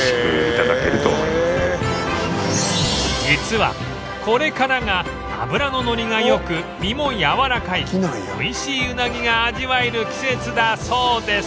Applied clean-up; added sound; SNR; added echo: none; none; none; none.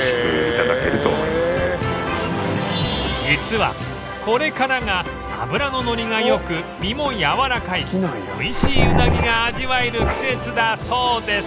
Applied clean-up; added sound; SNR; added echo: none; Growling; -1 dB; none.